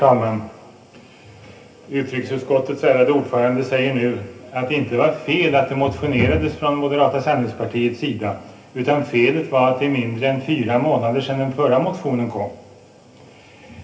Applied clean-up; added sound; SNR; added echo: none; none; none; reverberation time 0.3 s.